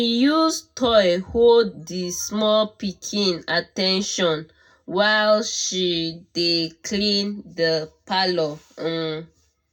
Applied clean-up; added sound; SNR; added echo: none; none; none; reverberation time 0.4 s.